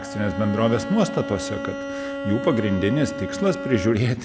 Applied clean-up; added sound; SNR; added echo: none; Bowed string instrument; 8 dB; none.